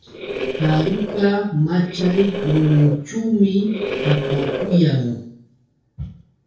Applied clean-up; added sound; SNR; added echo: neural separator model SepFormer DNS4.